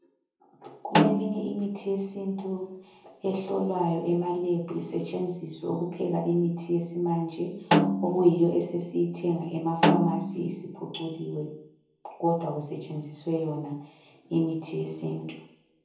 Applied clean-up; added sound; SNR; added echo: none; Snare drum; -1 dB; reverberation time 0.7 s.